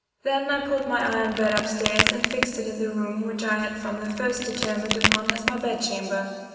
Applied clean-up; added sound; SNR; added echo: none; Crack; 2 dB; reverberation time 2.5 s.